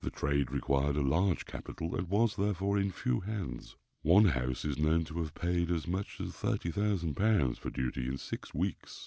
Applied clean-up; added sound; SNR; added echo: none; none; none; none.